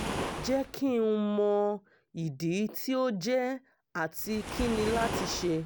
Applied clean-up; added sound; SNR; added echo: none; Waves, surf; 9 dB; none.